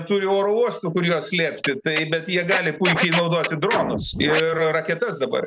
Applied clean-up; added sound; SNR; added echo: none; Scratching (performance technique); 7 dB; none.